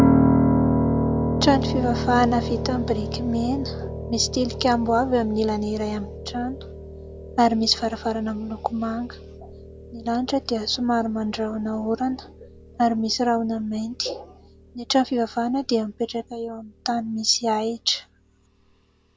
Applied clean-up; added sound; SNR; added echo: none; Piano; 3 dB; none.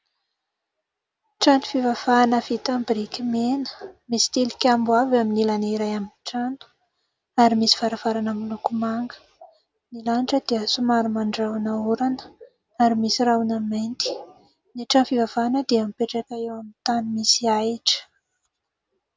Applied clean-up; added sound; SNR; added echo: none; none; none; none.